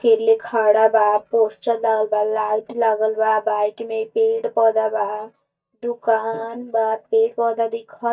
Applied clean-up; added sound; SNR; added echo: neural mask model DeepFilterNet 3.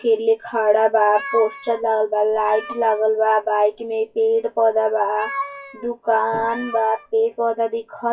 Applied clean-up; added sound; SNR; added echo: classical method WPE with log-MMSE.